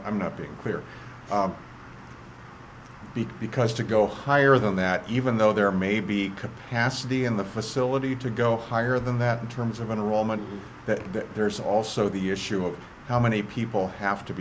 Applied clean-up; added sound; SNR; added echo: none; none; none; none.